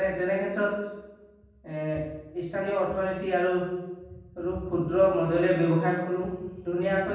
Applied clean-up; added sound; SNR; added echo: none; none; none; reverberation time 1.2 s.